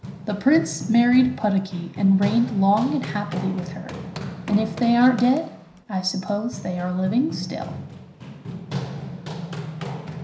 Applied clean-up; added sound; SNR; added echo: none; Run; 10 dB; reverberation time 0.5 s.